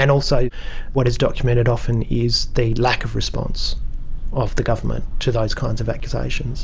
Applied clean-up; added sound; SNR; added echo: none; none; none; none.